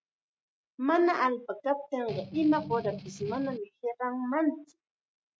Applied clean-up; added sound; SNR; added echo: neural mask model RNNoise.